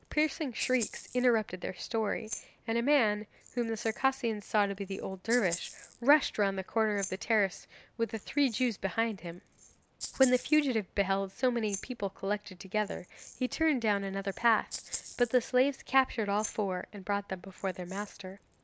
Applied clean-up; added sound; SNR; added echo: none; Rattle (instrument); 17 dB; none.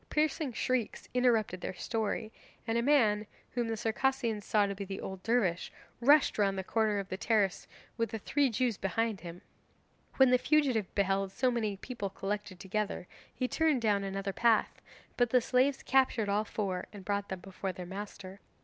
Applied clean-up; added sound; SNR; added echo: none; none; none; none.